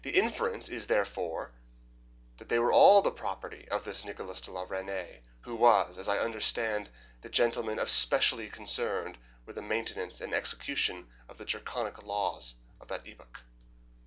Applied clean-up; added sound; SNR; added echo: none; none; none; none.